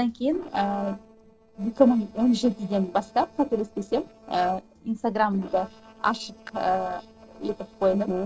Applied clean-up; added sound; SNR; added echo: neural separator model SepFormer DNS4.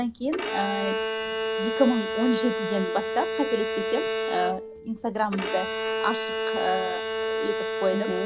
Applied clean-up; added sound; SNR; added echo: none; Bowed string instrument; 1 dB; none.